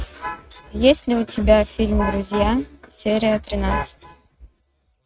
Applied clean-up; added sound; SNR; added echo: neural mask model RNNoise.